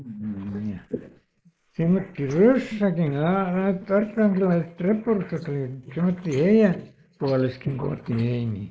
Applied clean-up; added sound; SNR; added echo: neural mask model Resemble Enhance denoiser.